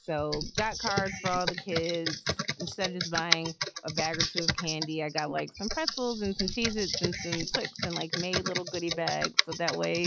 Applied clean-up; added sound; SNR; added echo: classical method log-MMSE.